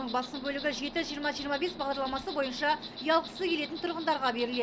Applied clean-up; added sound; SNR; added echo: none; Insect; 11 dB; none.